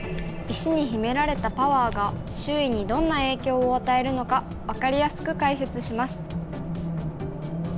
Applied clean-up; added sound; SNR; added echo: none; Keys jangling + Race car, auto racing; 7 dB; none.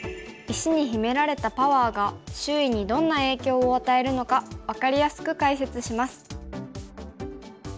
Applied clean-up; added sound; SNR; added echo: none; none; none; none.